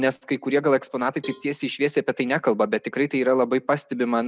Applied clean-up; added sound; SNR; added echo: none; Cowbell; 19 dB; none.